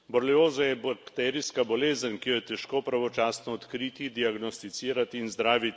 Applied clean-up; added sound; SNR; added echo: none; none; none; none.